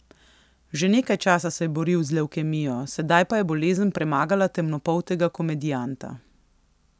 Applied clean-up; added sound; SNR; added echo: none; none; none; none.